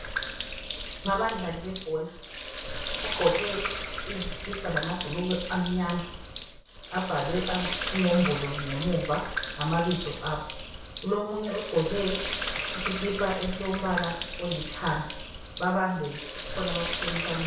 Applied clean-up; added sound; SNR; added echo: none; Sink (filling or washing); 4 dB; reverberation time 0.6 s.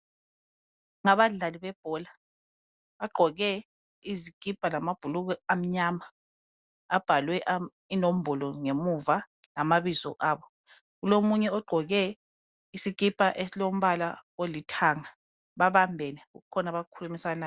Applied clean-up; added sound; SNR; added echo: none; none; none; none.